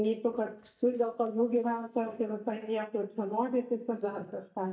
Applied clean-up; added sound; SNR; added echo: neural mask model DeepFilterNet 3.